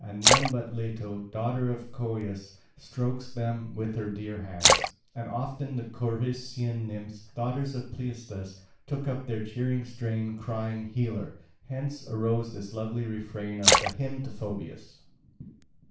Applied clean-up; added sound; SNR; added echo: none; Splash, splatter; -4 dB; reverberation time 0.4 s.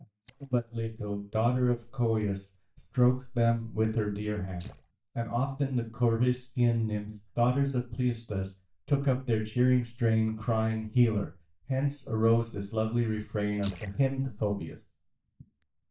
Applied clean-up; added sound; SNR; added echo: neural mask model DeepFilterNet 3.